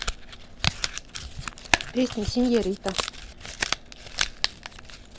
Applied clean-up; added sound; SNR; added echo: none; Crumpling, crinkling; 0 dB; none.